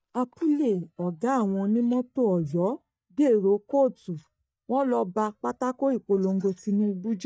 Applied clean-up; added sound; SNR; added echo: neural mask model DeepFilterNet 3.